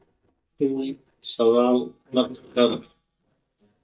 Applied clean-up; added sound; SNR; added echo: neural mask model DeepFilterNet 3.